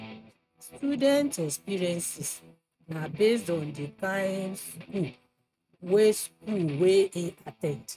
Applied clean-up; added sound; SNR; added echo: neural mask model RNNoise.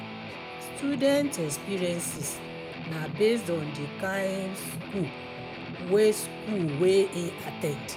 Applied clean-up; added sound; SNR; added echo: none; Guitar; 9 dB; none.